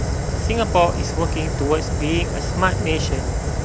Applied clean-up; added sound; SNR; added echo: none; Fire; -1 dB; none.